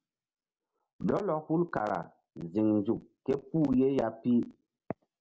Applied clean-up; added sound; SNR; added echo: none; none; none; none.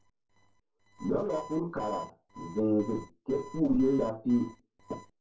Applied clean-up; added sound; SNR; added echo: neural separator model SepFormer DNS4.